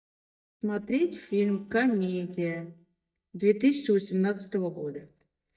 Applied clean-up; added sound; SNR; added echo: neural mask model DeepFilterNet 3.